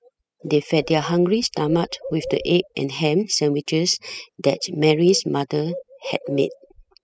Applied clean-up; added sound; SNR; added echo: classical method spectral subtraction.